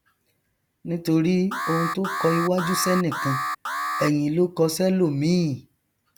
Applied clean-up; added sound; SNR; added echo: none; Alarm; 5 dB; none.